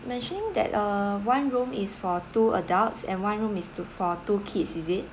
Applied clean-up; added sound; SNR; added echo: none; none; none; none.